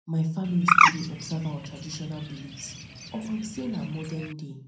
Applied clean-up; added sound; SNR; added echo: none; Bird; -4 dB; reverberation time 0.5 s.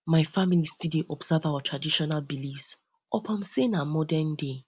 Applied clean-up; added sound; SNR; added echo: none; none; none; none.